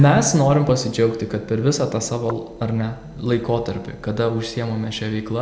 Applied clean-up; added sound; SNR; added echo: none; none; none; none.